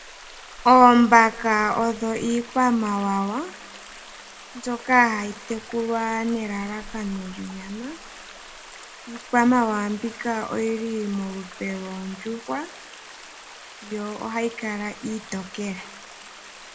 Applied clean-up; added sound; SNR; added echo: none; Stream; 18 dB; reverberation time 0.2 s.